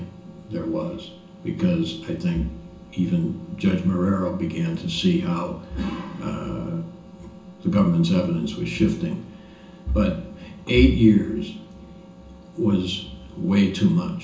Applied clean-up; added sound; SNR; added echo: none; none; none; reverberation time 0.7 s.